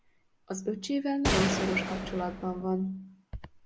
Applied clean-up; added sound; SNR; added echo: none; Gunshot, gunfire; 0 dB; none.